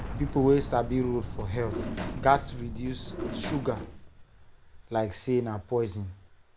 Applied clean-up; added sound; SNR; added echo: none; Boom + Drawer open or close; 8 dB; none.